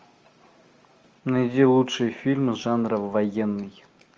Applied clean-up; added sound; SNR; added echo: none; none; none; none.